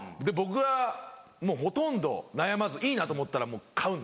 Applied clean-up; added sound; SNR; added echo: none; none; none; none.